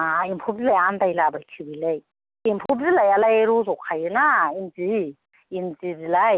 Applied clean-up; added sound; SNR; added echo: none; none; none; none.